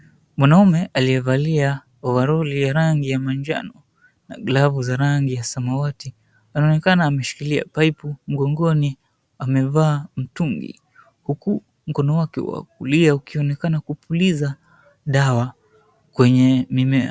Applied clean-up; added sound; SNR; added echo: none; none; none; none.